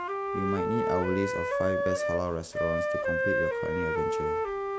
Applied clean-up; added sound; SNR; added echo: none; Wind instrument, woodwind instrument; -4 dB; none.